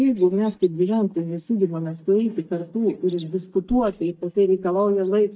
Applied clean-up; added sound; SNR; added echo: neural mask model DeepFilterNet 3.